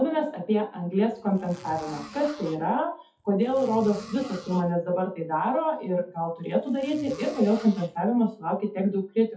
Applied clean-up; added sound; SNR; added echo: classical method WPE with log-MMSE.